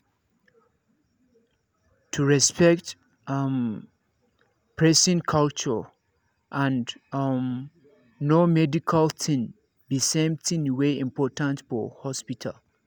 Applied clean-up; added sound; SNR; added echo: none; none; none; none.